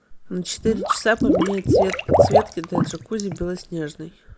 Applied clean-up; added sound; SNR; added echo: none; Liquid; -4 dB; none.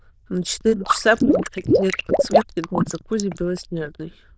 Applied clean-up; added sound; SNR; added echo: neural diffusion model UNIVERSE++.